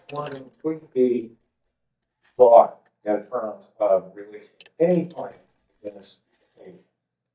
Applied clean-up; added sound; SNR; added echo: neural mask model DeepFilterNet 3.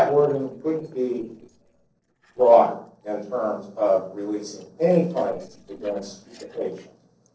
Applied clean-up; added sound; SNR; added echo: neural separator model SepFormer DNS4.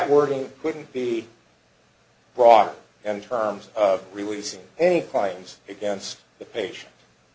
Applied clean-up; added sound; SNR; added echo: none; none; none; none.